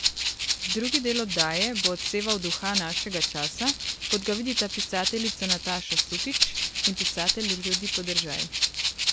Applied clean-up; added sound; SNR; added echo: none; Rattle (instrument); -4 dB; none.